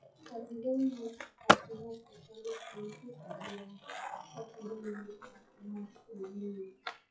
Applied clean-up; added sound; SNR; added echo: classical method WPE with log-MMSE.